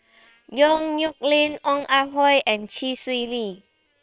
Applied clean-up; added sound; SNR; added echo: neural separator model SepFormer WHAM!.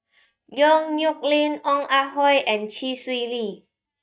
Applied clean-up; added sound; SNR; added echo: neural mask model DeepFilterNet 3.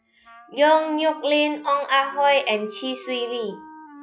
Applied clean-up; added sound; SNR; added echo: classical method log-MMSE.